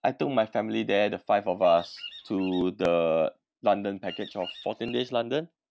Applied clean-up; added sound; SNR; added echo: none; Bird vocalization, bird call, bird song; 17 dB; none.